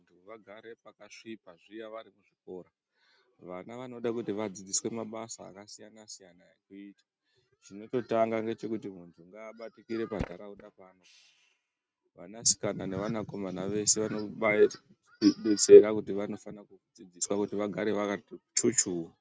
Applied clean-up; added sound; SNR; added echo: neural mask model RNNoise.